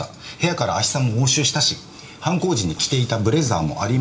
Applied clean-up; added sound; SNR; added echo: none; none; none; reverberation time 0.5 s.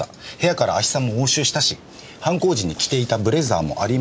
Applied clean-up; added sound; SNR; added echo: none; none; none; none.